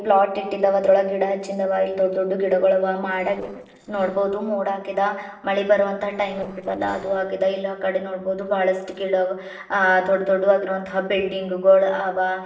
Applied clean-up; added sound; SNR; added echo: neural separator model SepFormer DNS4.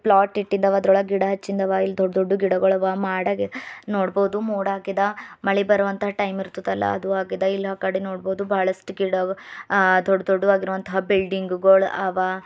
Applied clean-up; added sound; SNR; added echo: none; none; none; none.